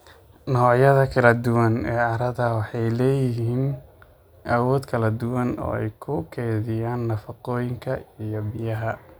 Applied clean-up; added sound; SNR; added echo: none; none; none; none.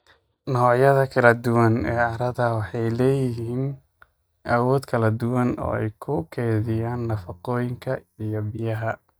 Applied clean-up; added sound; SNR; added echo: neural mask model DeepFilterNet 3.